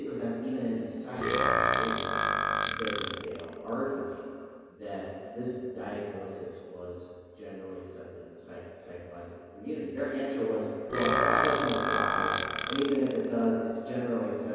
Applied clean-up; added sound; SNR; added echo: none; Burping, eructation; -4 dB; reverberation time 2.2 s.